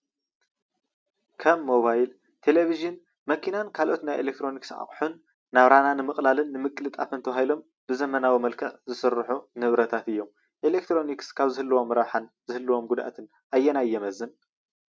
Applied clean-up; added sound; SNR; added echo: none; none; none; none.